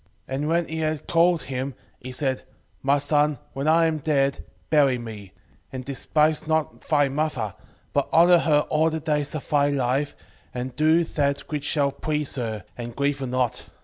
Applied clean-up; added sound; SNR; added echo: none; none; none; none.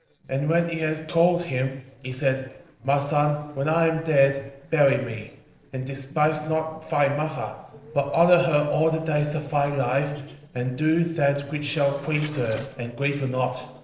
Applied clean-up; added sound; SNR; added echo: neural separator model SepFormer DNS4.